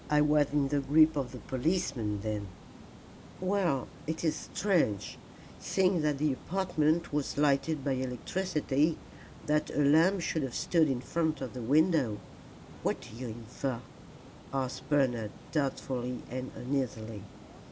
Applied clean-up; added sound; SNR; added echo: none; Water; 18 dB; none.